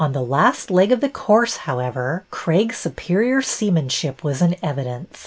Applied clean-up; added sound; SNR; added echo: none; none; none; none.